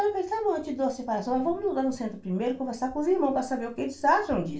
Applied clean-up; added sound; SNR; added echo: none; none; none; reverberation time 0.3 s.